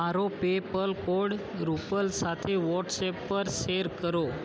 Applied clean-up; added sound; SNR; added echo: none; none; none; none.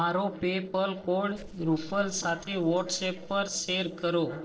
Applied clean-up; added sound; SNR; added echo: neural separator model SepFormer DNS4.